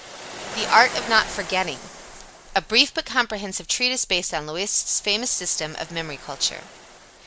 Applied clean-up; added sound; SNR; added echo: none; Waves, surf; 14 dB; none.